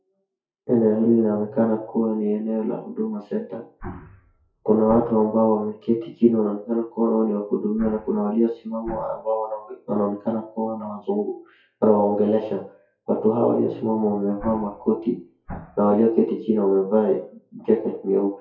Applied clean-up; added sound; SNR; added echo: classical method WPE with log-MMSE.